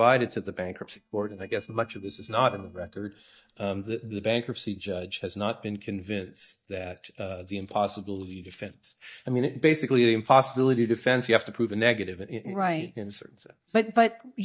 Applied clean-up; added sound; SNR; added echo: neural mask model DeepFilterNet 3.